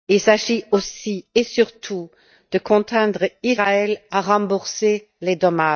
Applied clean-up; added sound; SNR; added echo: neural mask model DeepFilterNet 3.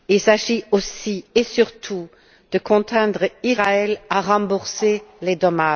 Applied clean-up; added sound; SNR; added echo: none; none; none; none.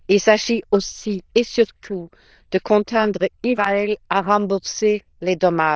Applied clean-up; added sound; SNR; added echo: neural diffusion model UNIVERSE++.